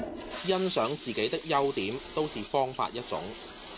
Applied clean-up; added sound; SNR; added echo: none; Toilet flush; 12 dB; none.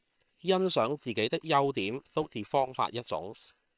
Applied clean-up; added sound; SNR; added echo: neural separator model SepFormer WHAM!.